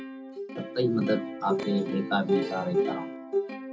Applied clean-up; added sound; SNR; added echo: none; Plucked string instrument; 1 dB; reverberation time 0.2 s.